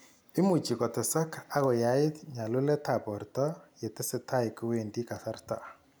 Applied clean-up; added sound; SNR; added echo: none; none; none; none.